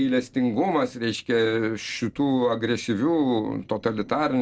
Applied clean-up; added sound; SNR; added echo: neural separator model SepFormer DNS4.